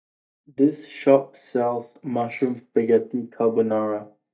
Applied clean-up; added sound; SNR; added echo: neural mask model DeepFilterNet 3.